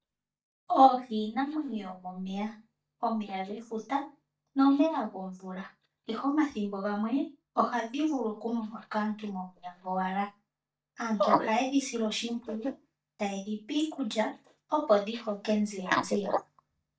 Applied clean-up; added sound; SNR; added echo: neural mask model DeepFilterNet 3.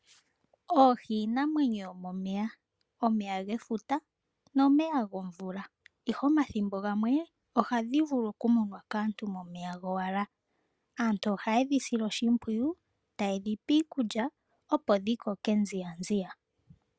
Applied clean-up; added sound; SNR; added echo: none; none; none; none.